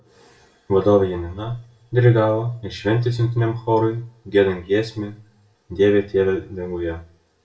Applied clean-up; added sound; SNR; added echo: none; none; none; reverberation time 0.3 s.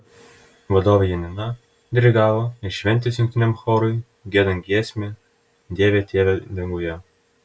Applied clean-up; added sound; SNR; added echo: none; none; none; none.